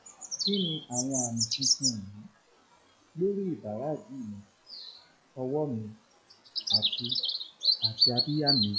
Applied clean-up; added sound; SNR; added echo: classical method log-MMSE.